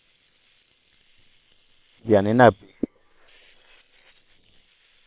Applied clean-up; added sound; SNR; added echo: neural separator model SepFormer WHAM!.